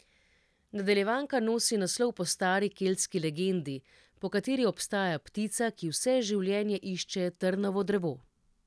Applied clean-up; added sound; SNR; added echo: none; none; none; none.